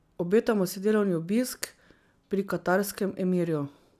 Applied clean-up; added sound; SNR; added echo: none; none; none; none.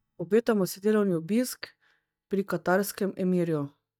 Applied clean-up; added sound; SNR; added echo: neural mask model DeepFilterNet 3.